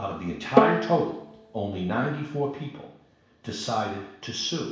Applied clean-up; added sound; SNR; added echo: none; Bowed string instrument; -2 dB; reverberation time 0.7 s.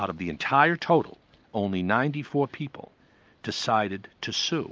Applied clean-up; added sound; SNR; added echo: none; none; none; none.